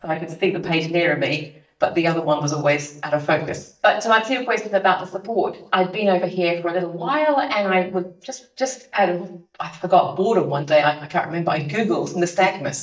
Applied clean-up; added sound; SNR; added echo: neural mask model DeepFilterNet 3.